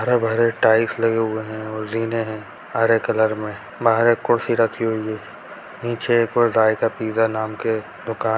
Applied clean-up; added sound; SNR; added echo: none; none; none; none.